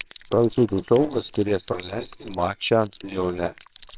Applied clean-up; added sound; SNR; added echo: neural separator model SepFormer WHAMR!.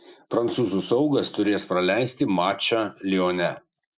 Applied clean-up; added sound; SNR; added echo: none; none; none; none.